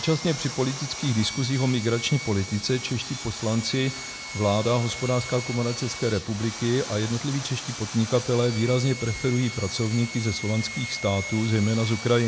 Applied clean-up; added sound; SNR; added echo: none; Sawing; 10 dB; none.